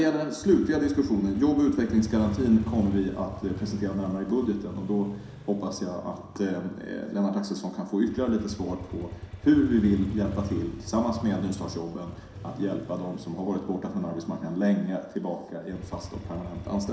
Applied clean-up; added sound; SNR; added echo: none; Motorcycle; 12 dB; reverberation time 0.7 s.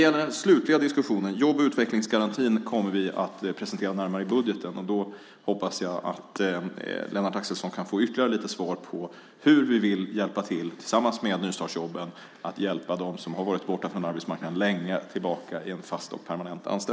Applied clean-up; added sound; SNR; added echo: none; none; none; none.